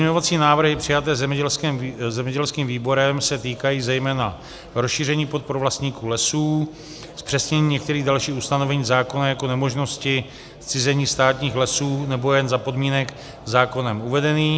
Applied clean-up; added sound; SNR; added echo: none; none; none; none.